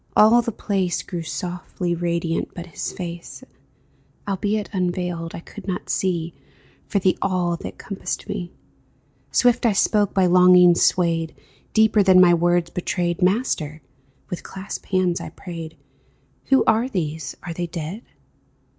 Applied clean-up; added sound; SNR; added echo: none; none; none; none.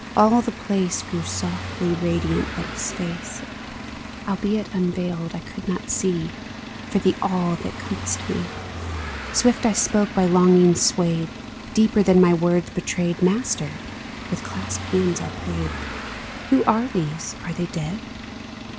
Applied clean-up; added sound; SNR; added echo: none; Engine + Car passing by / Engine; 10 dB; none.